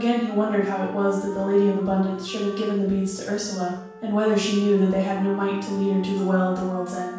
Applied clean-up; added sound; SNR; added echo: none; Wind instrument, woodwind instrument; 15 dB; reverberation time 0.7 s.